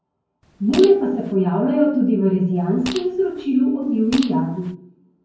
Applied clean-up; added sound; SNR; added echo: none; Fart; 17 dB; reverberation time 0.9 s.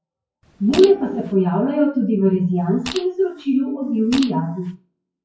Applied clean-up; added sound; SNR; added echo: classical method WPE with log-MMSE.